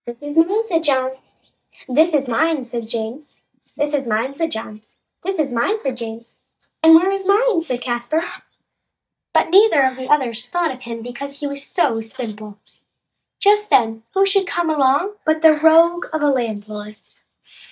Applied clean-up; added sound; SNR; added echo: neural mask model DeepFilterNet 3.